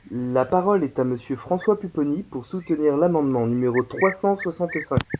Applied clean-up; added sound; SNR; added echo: none; Cricket; 15 dB; none.